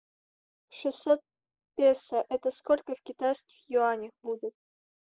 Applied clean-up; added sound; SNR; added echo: neural mask model Resemble Enhance denoiser.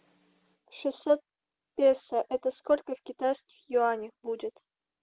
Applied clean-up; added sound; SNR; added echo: none; none; none; none.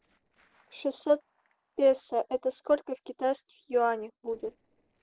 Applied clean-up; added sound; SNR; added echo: neural separator model SepFormer DNS4.